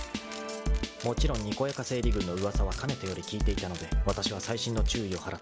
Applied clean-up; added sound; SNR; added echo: none; Drum kit; -1 dB; none.